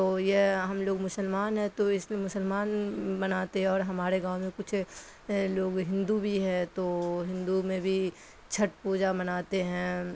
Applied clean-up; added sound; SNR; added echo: none; none; none; none.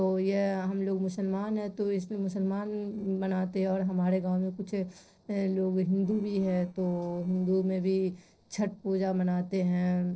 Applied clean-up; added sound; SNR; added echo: neural separator model SepFormer DNS4.